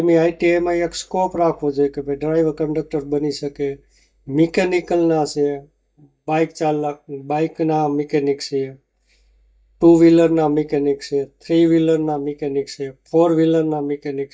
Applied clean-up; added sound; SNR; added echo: neural mask model DeepFilterNet 3.